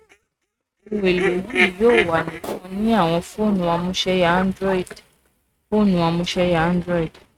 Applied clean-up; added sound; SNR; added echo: neural mask model RNNoise.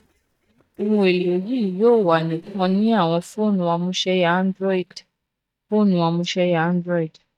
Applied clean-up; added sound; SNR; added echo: neural mask model DeepFilterNet 3.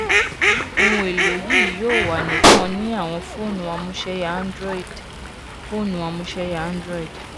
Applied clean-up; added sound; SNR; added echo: none; Explosion + Fowl; -5 dB; none.